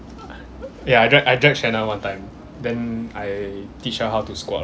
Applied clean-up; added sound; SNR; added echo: none; none; none; none.